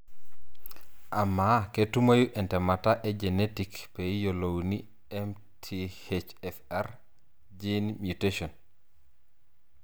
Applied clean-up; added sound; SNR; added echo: none; none; none; none.